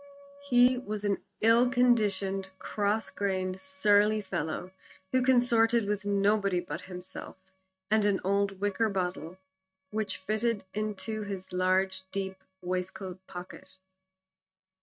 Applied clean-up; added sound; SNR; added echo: neural mask model RNNoise.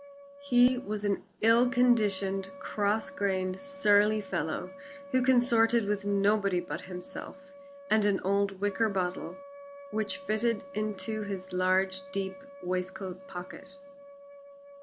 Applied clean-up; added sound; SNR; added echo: none; Wind instrument, woodwind instrument; 17 dB; none.